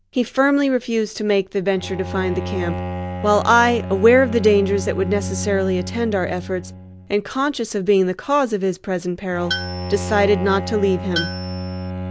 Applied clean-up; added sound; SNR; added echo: none; Bowed string instrument + Tools; 9 dB; none.